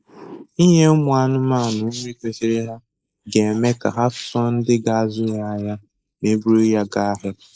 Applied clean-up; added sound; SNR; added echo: neural mask model Resemble Enhance denoiser.